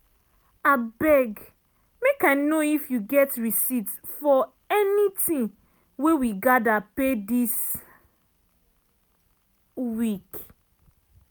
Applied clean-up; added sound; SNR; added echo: none; none; none; none.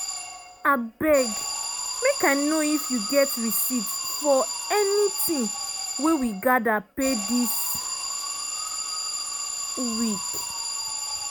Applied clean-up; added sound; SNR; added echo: none; Alarm; 5 dB; none.